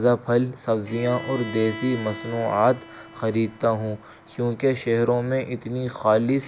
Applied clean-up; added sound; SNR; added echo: none; Bowed string instrument; 17 dB; none.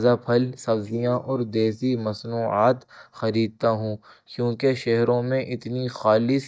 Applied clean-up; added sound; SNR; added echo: neural mask model DeepFilterNet 3.